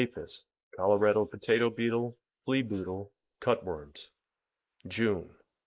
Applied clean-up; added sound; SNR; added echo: neural mask model Resemble Enhance denoiser.